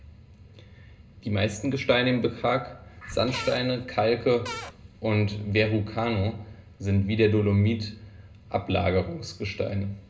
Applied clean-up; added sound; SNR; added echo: none; Cupboard open or close / Door; 11 dB; reverberation time 0.2 s.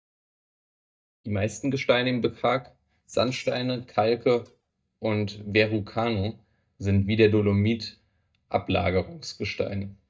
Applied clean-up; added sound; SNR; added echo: neural mask model DeepFilterNet 3.